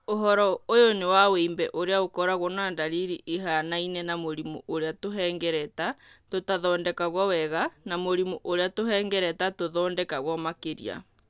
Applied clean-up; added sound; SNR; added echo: none; none; none; none.